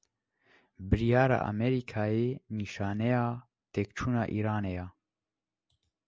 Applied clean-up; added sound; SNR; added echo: none; none; none; none.